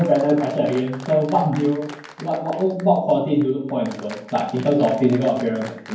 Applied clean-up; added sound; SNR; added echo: none; Applause; 20 dB; reverberation time 0.9 s.